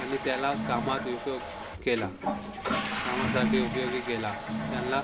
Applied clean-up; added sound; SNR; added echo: none; Toilet flush / Water; 0 dB; reverberation time 0.3 s.